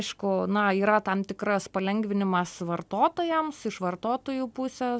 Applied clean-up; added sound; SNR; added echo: none; none; none; none.